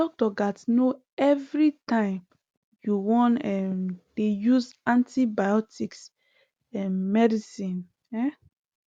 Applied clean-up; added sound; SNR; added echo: none; none; none; none.